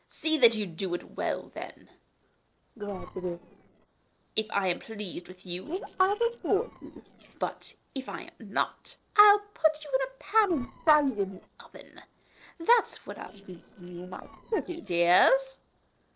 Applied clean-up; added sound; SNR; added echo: neural separator model SepFormer DNS4.